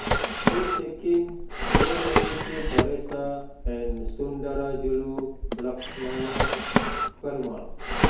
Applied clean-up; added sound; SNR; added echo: none; Drawer open or close; -3 dB; reverberation time 2.4 s.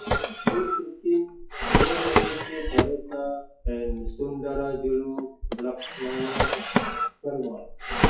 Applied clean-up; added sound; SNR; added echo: classical method WPE with log-MMSE.